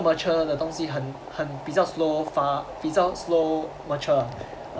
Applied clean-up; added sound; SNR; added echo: none; Boiling; 14 dB; none.